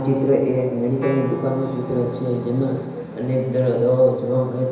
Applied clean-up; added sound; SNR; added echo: none; Wind instrument, woodwind instrument; 15 dB; reverberation time 1.0 s.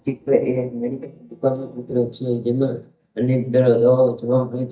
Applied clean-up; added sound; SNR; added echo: neural mask model DeepFilterNet 3.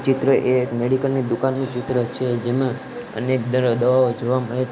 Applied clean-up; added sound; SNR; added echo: none; none; none; none.